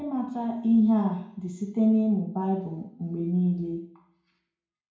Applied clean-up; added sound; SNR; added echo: none; none; none; reverberation time 0.6 s.